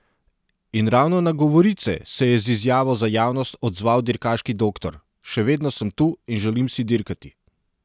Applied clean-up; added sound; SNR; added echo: none; none; none; none.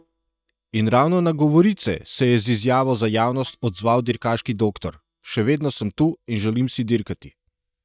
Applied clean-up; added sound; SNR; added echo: neural mask model DeepFilterNet 3.